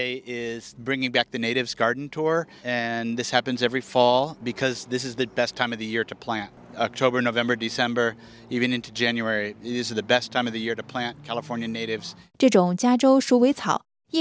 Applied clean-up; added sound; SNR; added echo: none; none; none; none.